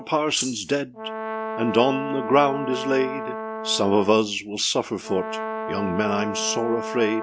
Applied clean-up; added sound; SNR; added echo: none; Rattle (instrument) + Brass instrument; 7 dB; none.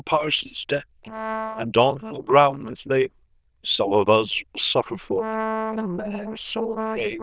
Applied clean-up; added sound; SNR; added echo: neural diffusion model UNIVERSE++.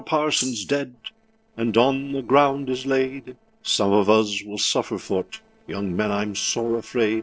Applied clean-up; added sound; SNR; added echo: neural separator model SepFormer DNS4.